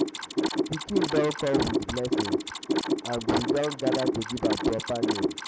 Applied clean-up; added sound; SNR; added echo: none; Mechanisms; -3 dB; none.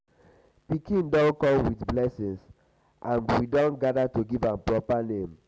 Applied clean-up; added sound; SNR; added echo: none; none; none; none.